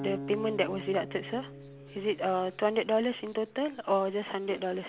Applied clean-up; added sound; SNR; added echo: none; Acoustic guitar; 14 dB; none.